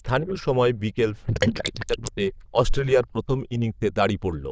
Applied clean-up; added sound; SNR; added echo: neural diffusion model UNIVERSE++.